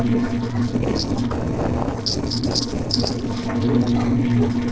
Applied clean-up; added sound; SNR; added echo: neural separator model SepFormer DNS4.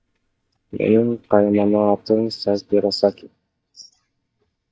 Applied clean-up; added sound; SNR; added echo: neural mask model DeepFilterNet 3.